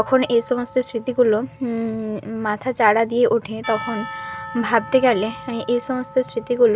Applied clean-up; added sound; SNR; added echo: none; Percussion; 16 dB; none.